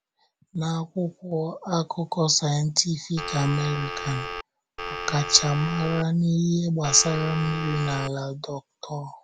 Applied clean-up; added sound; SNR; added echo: none; Telephone; 7 dB; none.